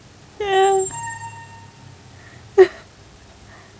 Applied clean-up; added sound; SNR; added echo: none; Squeak; 14 dB; none.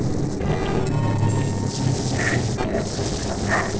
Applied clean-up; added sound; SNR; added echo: neural separator model SepFormer DNS4.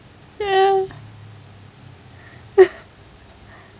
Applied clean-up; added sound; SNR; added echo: none; none; none; none.